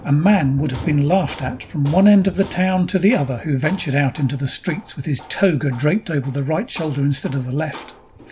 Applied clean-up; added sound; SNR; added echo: none; Thunder + Tools; 19 dB; none.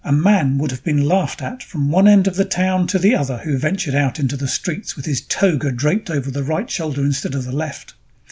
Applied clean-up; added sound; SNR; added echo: none; none; none; none.